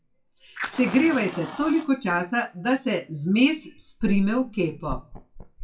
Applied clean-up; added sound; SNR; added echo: classical method WPE with log-MMSE.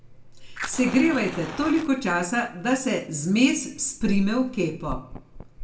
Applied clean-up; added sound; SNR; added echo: none; Fire; 15 dB; reverberation time 0.3 s.